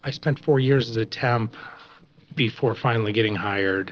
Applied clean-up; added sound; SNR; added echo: neural separator model SepFormer DNS4.